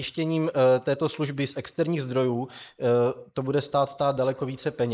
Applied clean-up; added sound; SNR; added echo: neural mask model Resemble Enhance denoiser.